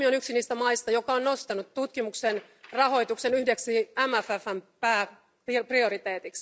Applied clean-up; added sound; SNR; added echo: none; none; none; none.